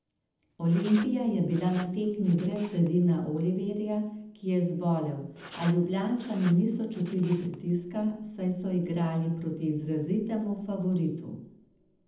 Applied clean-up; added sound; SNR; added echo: none; Writing; 20 dB; reverberation time 0.8 s.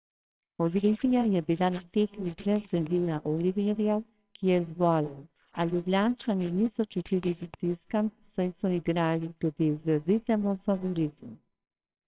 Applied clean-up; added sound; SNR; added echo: neural separator model SepFormer WHAMR!.